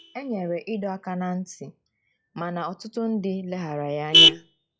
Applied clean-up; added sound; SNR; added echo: classical method log-MMSE.